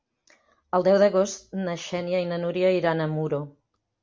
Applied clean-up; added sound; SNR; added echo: none; none; none; none.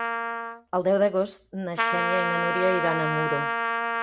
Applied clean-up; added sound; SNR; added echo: none; Trumpet; 0 dB; none.